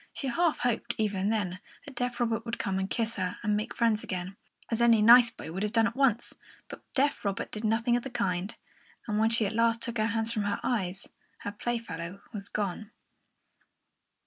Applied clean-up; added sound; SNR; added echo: none; none; none; none.